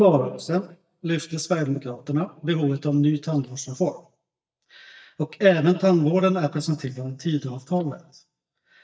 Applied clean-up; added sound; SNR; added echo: neural mask model DeepFilterNet 3.